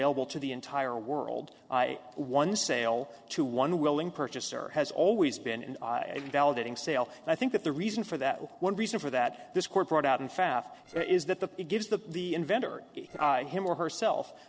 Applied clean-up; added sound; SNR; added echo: neural separator model SepFormer DNS4.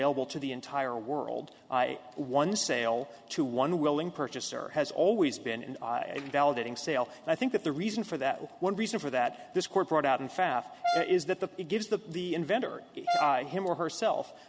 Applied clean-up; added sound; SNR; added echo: none; Brass instrument; 3 dB; none.